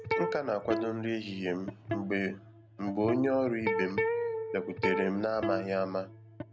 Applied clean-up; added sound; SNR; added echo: none; Electric guitar; 3 dB; none.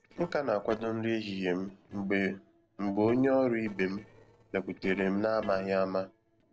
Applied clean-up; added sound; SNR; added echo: neural separator model SepFormer DNS4.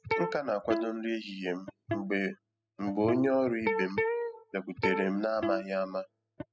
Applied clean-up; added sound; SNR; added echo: classical method spectral subtraction.